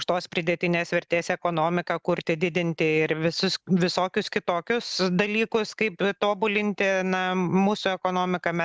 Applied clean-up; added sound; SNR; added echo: none; none; none; none.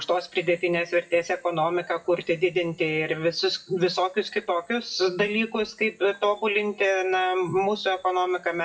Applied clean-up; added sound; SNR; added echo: classical method WPE with log-MMSE.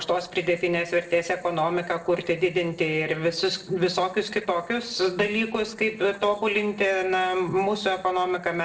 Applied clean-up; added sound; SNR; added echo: neural separator model SepFormer DNS4.